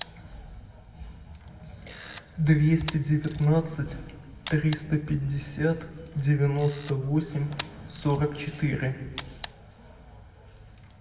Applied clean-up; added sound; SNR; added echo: none; Camera; 19 dB; reverberation time 1.2 s.